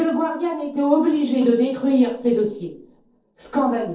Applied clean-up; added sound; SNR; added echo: neural separator model SepFormer DNS4.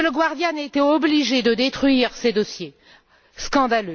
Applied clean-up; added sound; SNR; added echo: none; none; none; none.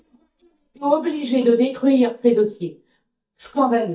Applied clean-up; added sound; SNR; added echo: neural mask model DeepFilterNet 3.